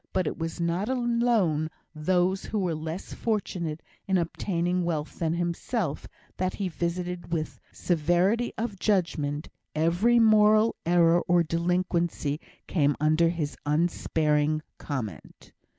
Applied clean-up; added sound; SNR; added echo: none; none; none; none.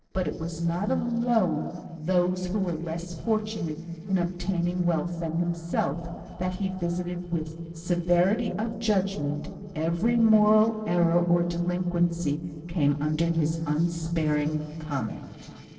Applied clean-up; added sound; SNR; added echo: neural separator model SepFormer DNS4.